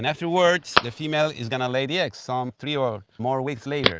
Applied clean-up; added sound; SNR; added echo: none; Telephone; 6 dB; none.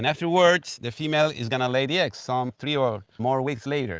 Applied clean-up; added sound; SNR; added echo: none; none; none; none.